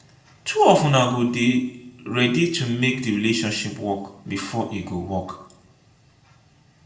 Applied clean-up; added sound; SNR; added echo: none; none; none; reverberation time 0.5 s.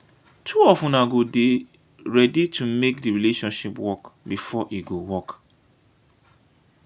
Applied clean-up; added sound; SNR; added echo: none; none; none; none.